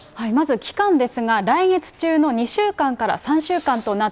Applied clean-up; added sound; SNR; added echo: none; none; none; none.